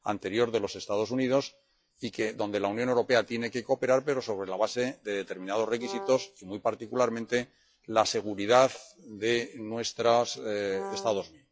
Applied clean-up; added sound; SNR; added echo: classical method log-MMSE.